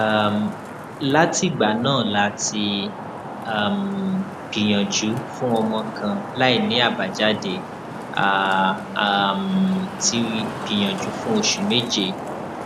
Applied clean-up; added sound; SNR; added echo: none; Traffic noise, roadway noise; 9 dB; none.